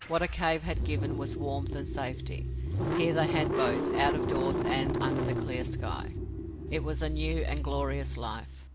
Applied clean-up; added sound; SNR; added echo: none; Engine starting / Car; -2 dB; none.